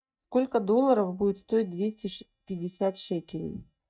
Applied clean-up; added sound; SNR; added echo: neural mask model DeepFilterNet 3.